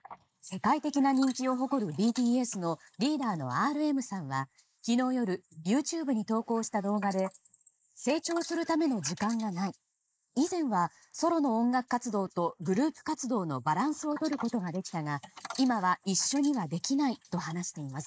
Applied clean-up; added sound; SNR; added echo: neural mask model Resemble Enhance denoiser.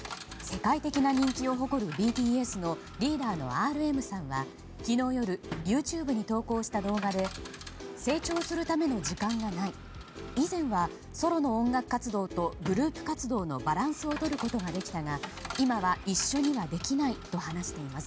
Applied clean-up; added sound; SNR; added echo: none; Coin (dropping) / Chatter; 15 dB; none.